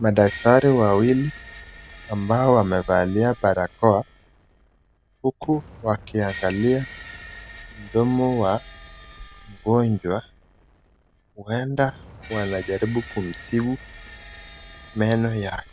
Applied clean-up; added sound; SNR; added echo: none; Screech + Explosion; 17 dB; none.